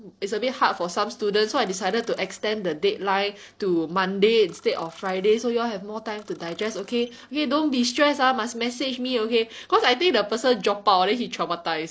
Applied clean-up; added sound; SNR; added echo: neural separator model SepFormer DNS4.